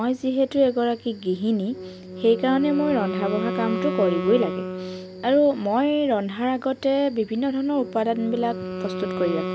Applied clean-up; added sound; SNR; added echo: none; Wind instrument, woodwind instrument; 9 dB; none.